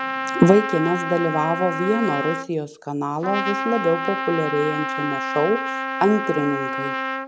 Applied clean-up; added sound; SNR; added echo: none; Trumpet; 4 dB; none.